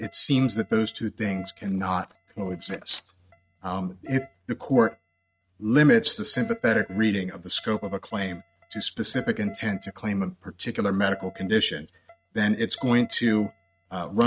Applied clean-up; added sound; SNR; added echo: neural mask model RNNoise.